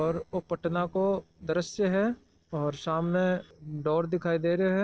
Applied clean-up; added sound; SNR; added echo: neural separator model SepFormer DNS4.